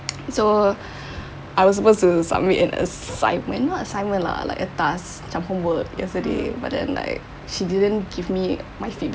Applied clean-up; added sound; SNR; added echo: none; none; none; none.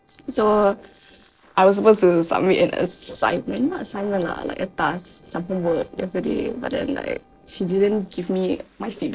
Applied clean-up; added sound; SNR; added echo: neural separator model SepFormer DNS4.